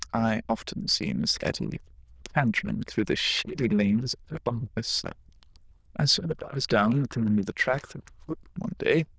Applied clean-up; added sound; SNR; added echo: neural diffusion model UNIVERSE++.